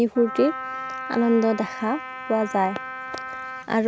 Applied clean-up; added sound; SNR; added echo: none; Wind instrument, woodwind instrument; 10 dB; none.